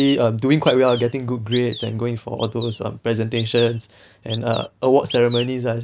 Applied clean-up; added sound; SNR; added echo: neural mask model Resemble Enhance denoiser.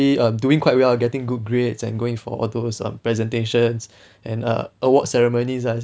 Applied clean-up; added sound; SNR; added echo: none; none; none; none.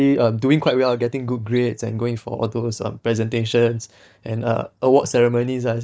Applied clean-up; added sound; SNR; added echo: neural mask model DeepFilterNet 3.